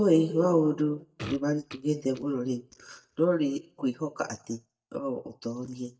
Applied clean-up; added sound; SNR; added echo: neural mask model DeepFilterNet 3.